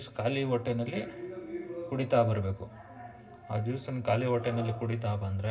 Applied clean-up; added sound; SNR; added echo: none; none; none; reverberation time 0.4 s.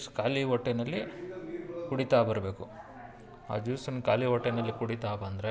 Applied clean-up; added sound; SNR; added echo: none; none; none; none.